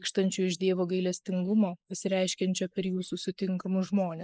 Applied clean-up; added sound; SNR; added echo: neural mask model Resemble Enhance denoiser.